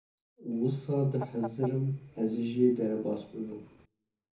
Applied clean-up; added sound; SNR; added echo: none; Fowl; 17 dB; reverberation time 0.6 s.